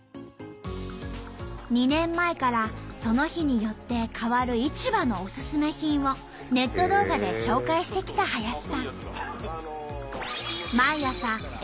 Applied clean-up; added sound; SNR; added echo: none; none; none; none.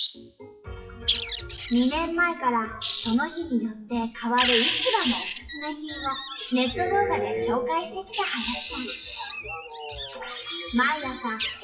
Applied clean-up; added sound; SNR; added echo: classical method WPE with log-MMSE.